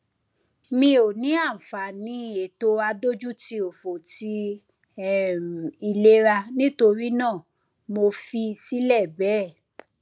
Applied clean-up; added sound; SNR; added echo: none; none; none; none.